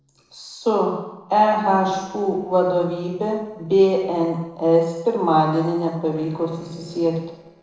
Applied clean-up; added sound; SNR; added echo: neural separator model SepFormer DNS4.